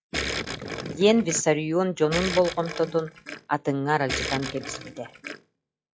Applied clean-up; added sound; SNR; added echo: classical method log-MMSE.